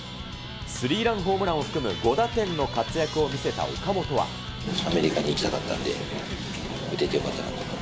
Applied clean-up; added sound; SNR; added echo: none; none; none; none.